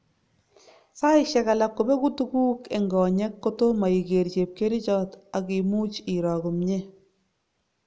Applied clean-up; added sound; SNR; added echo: none; none; none; none.